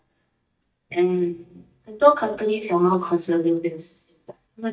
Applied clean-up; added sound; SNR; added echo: neural mask model DeepFilterNet 3.